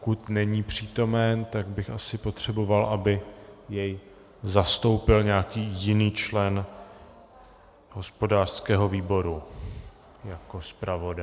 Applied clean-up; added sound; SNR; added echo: none; none; none; none.